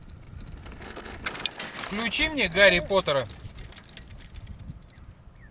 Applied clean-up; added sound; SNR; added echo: none; Bicycle; 10 dB; none.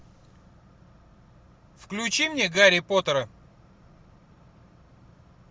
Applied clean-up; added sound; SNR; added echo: none; none; none; none.